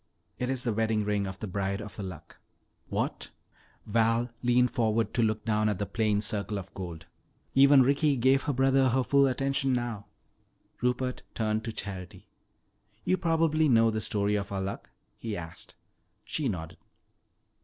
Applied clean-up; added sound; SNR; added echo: none; none; none; none.